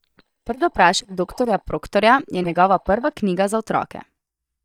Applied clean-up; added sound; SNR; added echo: neural mask model DeepFilterNet 3.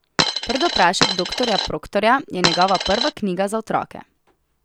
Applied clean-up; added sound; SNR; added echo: none; Coin (dropping); 0 dB; none.